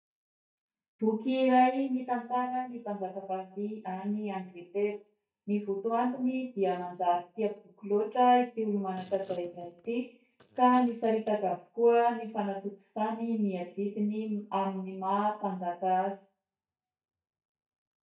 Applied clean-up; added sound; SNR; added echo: neural mask model DeepFilterNet 3.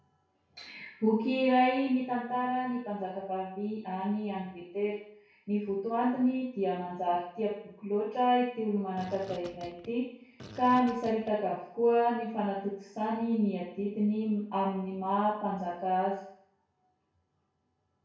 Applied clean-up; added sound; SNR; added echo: none; Fart; 17 dB; reverberation time 0.6 s.